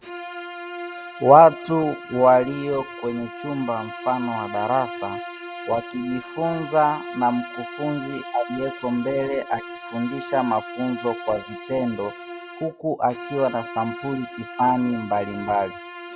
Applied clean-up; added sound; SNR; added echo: none; Bowed string instrument; 12 dB; none.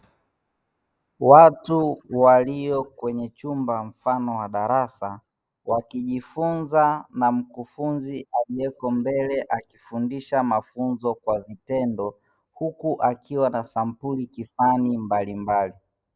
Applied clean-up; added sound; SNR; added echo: none; none; none; none.